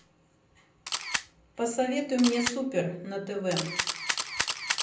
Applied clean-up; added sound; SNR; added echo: none; Camera; 3 dB; reverberation time 0.6 s.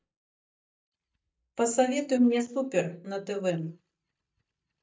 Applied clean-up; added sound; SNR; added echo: neural mask model DeepFilterNet 3.